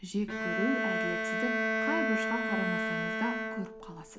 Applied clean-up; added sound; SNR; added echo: none; Bowed string instrument; -3 dB; none.